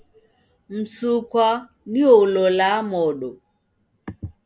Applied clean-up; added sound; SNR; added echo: none; none; none; none.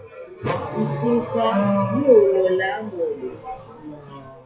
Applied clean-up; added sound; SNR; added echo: classical method WPE with log-MMSE.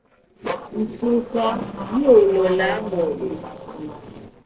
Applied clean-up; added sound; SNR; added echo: neural separator model SepFormer DNS4.